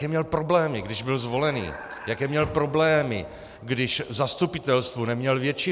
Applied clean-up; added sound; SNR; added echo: none; Vehicle; 16 dB; none.